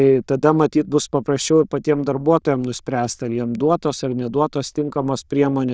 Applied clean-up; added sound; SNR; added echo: neural diffusion model UNIVERSE++.